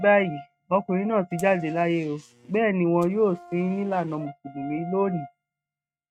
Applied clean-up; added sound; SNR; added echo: neural mask model RNNoise.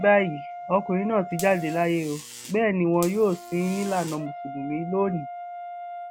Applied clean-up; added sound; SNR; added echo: none; Buzz + Brass instrument; 12 dB; none.